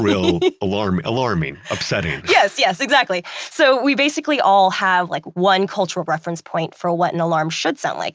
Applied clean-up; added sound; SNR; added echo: none; none; none; none.